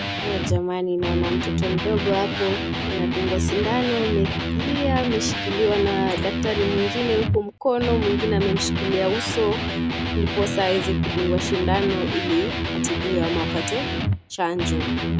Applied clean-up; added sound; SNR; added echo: none; Electric guitar; 0 dB; none.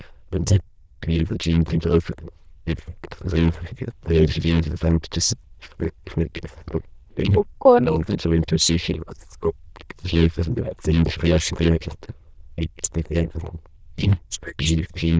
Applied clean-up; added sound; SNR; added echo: neural diffusion model UNIVERSE++.